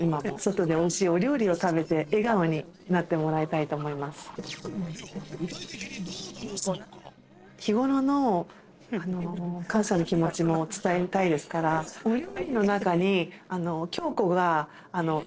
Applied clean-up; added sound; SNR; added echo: neural separator model SepFormer DNS4.